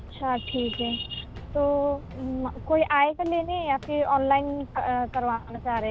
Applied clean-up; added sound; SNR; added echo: none; Walk, footsteps; 14 dB; none.